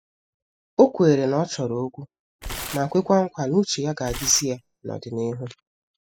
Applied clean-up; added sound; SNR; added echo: classical method spectral subtraction.